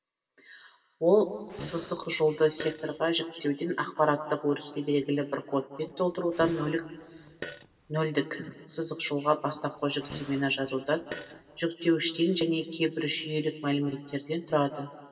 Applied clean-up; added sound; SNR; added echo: none; Fart; 15 dB; reverberation time 1.9 s.